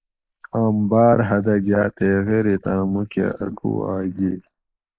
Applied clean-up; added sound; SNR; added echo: neural mask model Resemble Enhance denoiser.